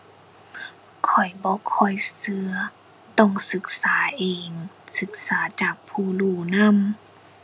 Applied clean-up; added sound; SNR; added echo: none; none; none; none.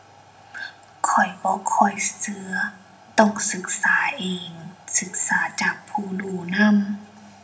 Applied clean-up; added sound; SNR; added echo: none; none; none; reverberation time 0.4 s.